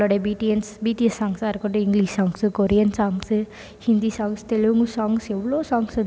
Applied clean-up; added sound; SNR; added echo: none; none; none; none.